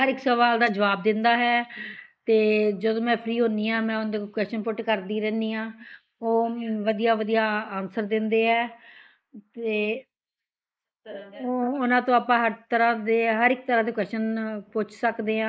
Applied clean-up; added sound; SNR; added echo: neural mask model Resemble Enhance denoiser.